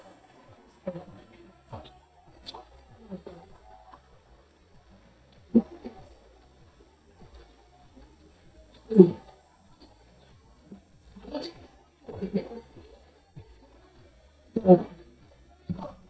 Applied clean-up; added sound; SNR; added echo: neural mask model DeepFilterNet 3.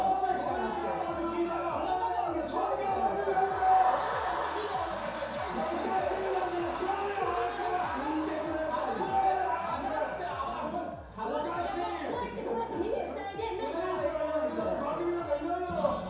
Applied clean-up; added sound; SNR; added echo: none; Bass guitar; 20 dB; reverberation time 0.7 s.